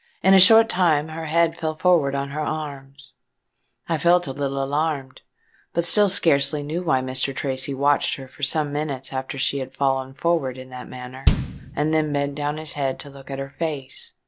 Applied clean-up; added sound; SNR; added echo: none; Bass drum; 5 dB; none.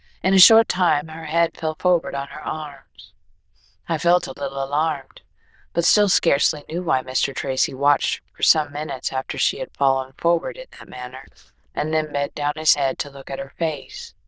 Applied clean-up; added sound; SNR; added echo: neural diffusion model UNIVERSE++.